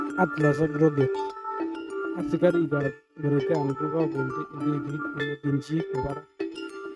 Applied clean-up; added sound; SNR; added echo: neural mask model RNNoise.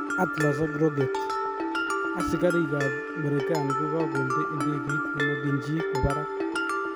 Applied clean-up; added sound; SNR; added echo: none; Mallet percussion; 0 dB; none.